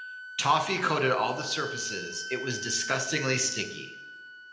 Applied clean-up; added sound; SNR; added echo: none; Wind instrument, woodwind instrument; 11 dB; reverberation time 0.8 s.